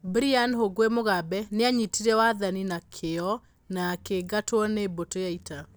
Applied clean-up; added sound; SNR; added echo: none; none; none; none.